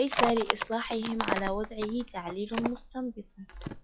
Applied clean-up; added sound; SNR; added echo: classical method log-MMSE.